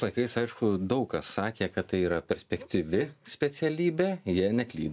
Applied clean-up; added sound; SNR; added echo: none; none; none; none.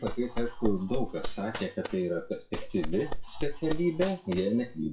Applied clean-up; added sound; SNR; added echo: classical method WPE with log-MMSE.